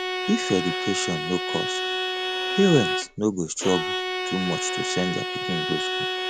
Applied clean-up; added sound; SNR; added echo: none; Bowed string instrument; 1 dB; none.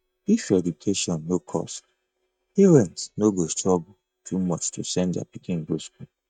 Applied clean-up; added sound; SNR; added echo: neural mask model DeepFilterNet 3.